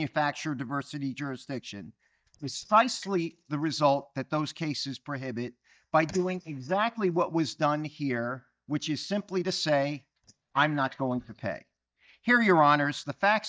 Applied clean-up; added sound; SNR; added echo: neural mask model DeepFilterNet 3.